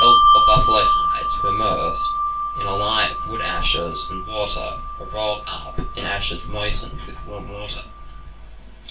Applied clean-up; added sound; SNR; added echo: none; Bell; -2 dB; reverberation time 0.2 s.